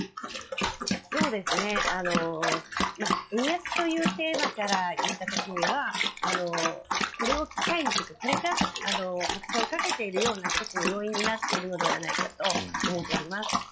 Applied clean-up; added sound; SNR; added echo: classical method log-MMSE.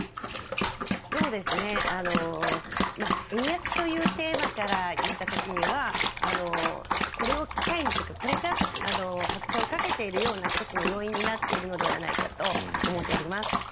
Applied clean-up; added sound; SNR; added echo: none; Dog; -3 dB; none.